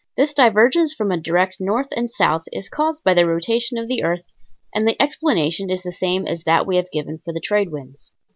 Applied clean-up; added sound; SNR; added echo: none; none; none; none.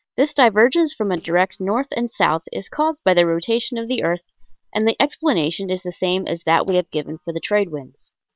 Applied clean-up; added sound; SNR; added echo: neural separator model SepFormer WHAM!.